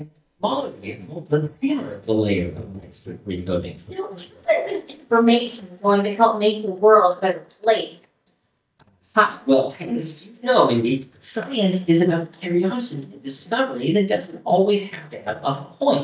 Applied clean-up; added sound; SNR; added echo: neural mask model DeepFilterNet 3.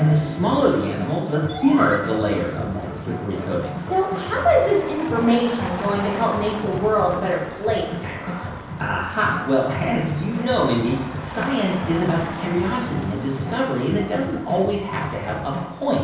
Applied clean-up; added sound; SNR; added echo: none; Motor vehicle (road); 14 dB; reverberation time 0.9 s.